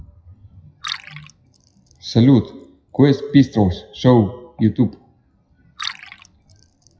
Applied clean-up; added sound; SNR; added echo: classical method WPE with log-MMSE.